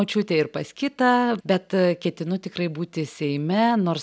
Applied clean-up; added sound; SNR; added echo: none; none; none; none.